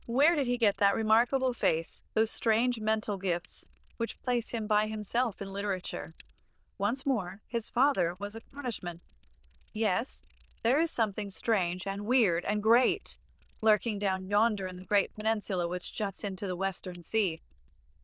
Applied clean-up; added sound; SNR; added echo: neural diffusion model UNIVERSE++.